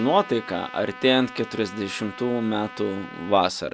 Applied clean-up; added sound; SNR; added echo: none; Trumpet; 16 dB; none.